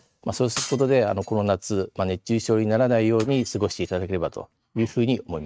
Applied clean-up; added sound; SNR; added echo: neural mask model RNNoise.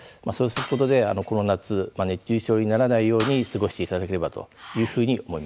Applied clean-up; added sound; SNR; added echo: none; Shatter; 13 dB; none.